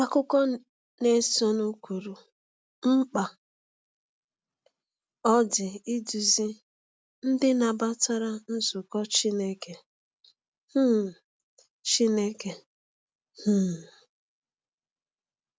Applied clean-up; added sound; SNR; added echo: none; none; none; none.